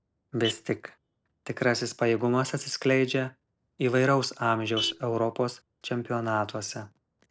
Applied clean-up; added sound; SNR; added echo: none; Vehicle horn, car horn, honking; 15 dB; none.